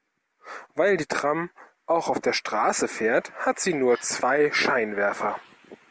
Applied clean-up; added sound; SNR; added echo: none; none; none; none.